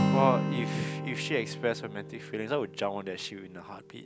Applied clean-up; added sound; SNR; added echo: none; Acoustic guitar; 1 dB; none.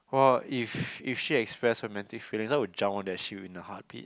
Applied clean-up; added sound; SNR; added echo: none; none; none; none.